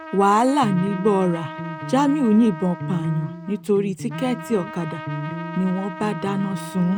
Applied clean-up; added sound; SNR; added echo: none; Trumpet + Electric guitar; 9 dB; none.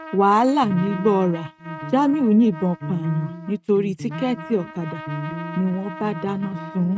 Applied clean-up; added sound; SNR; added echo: neural mask model RNNoise.